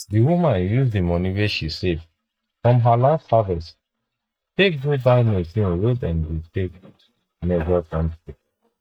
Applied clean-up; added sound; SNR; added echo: neural mask model DeepFilterNet 3.